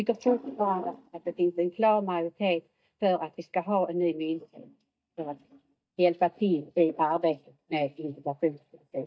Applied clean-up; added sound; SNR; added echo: neural mask model DeepFilterNet 3.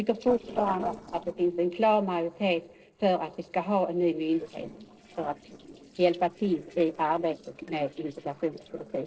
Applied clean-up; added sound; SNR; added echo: neural separator model SepFormer DNS4.